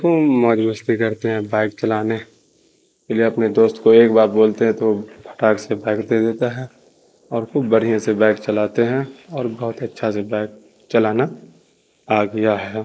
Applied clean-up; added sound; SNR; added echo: neural mask model Resemble Enhance denoiser.